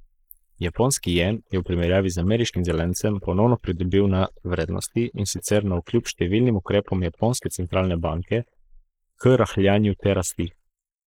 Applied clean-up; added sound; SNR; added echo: neural mask model Resemble Enhance denoiser.